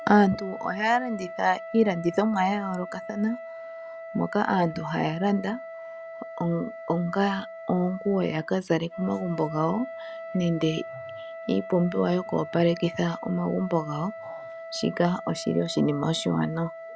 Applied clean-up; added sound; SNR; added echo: none; Wind instrument, woodwind instrument; 12 dB; none.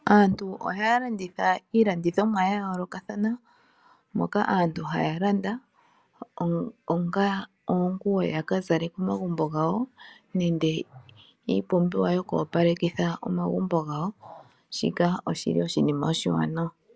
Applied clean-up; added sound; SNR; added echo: none; none; none; none.